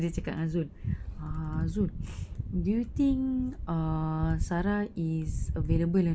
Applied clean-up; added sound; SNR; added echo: none; none; none; none.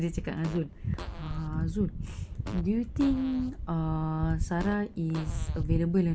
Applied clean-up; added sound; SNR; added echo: none; Fart; 18 dB; none.